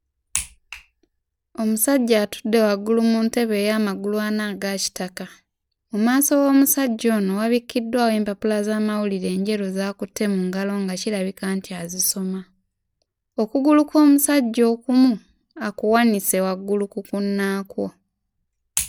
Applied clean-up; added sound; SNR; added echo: none; none; none; none.